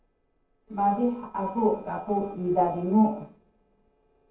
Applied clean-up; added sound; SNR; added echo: neural separator model SepFormer DNS4.